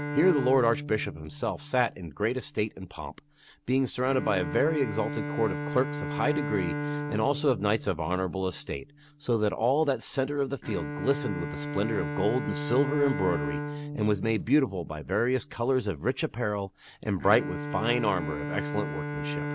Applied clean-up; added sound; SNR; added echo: none; Bowed string instrument; 7 dB; none.